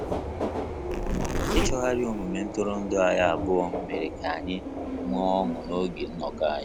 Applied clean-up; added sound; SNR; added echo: none; Subway, metro, underground + Zipper (clothing); 2 dB; none.